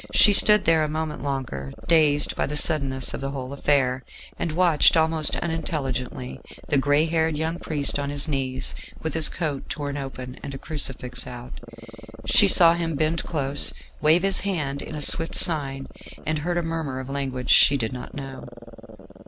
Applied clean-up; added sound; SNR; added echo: none; Growling; 20 dB; none.